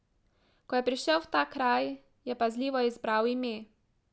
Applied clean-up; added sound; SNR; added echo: none; none; none; none.